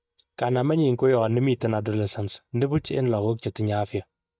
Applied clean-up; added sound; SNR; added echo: neural mask model DeepFilterNet 3.